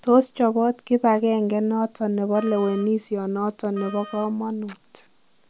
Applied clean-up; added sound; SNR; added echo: none; Wind instrument, woodwind instrument; 20 dB; none.